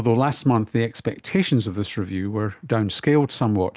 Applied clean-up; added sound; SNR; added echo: none; none; none; none.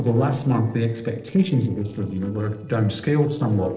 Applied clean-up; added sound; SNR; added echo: neural separator model SepFormer DNS4.